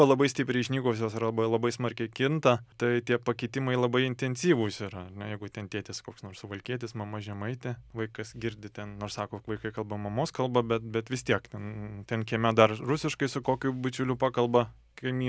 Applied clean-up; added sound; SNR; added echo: none; none; none; none.